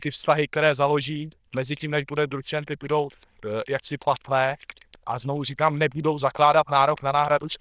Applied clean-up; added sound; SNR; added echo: neural diffusion model UNIVERSE++.